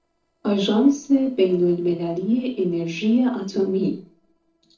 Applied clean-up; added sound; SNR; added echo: neural separator model SepFormer DNS4.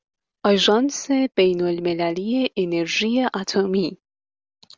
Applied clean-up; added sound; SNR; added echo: none; none; none; none.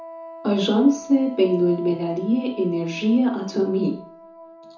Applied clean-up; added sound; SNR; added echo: none; Wind instrument, woodwind instrument; 17 dB; reverberation time 0.6 s.